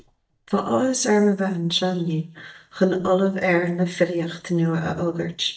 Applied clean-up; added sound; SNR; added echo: neural mask model DeepFilterNet 3.